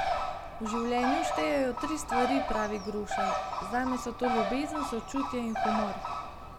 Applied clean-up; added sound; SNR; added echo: none; Bird; 0 dB; none.